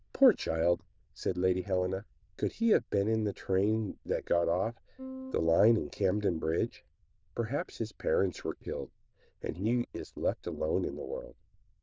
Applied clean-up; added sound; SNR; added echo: neural diffusion model UNIVERSE++.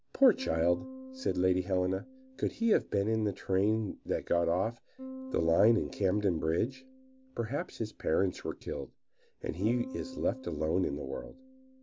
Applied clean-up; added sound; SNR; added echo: none; Bass guitar; 16 dB; none.